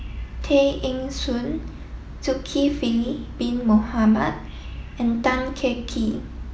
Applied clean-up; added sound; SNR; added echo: none; none; none; none.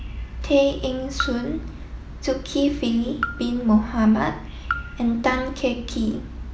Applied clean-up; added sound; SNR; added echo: none; Raindrop / Drip; 12 dB; none.